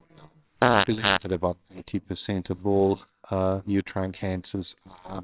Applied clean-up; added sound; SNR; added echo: neural separator model SepFormer WHAMR!.